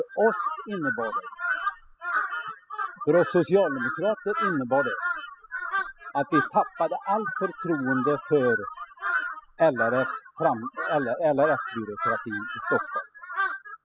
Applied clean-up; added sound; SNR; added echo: classical method spectral subtraction.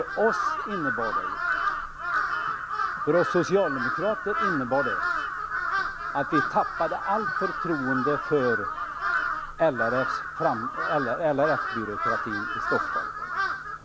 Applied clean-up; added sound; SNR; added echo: none; Crow; 0 dB; none.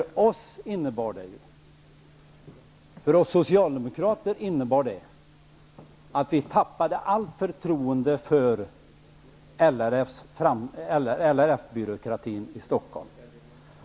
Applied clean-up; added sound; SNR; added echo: none; none; none; none.